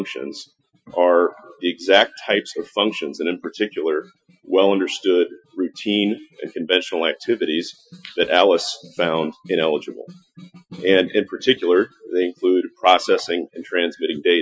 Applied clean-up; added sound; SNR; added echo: classical method Wiener filter.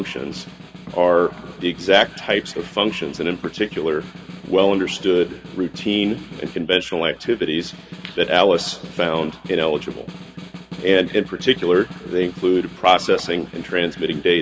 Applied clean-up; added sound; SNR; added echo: none; Snare drum; 17 dB; none.